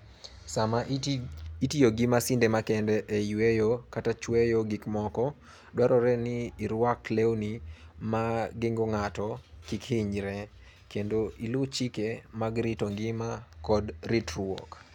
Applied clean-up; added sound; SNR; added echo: none; none; none; none.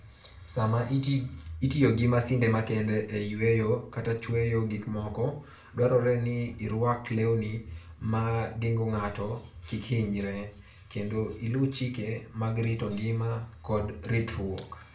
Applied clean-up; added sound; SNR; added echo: none; none; none; reverberation time 0.4 s.